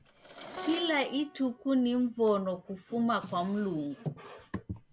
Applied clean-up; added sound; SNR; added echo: none; Piano + Drawer open or close; 15 dB; none.